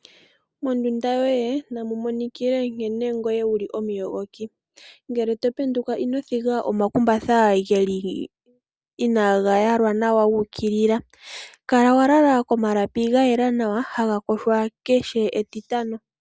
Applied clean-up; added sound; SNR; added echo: none; none; none; none.